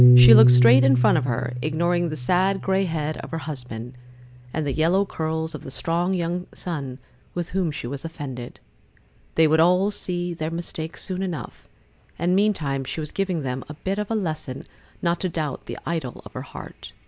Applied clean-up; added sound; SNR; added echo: none; Piano; 2 dB; none.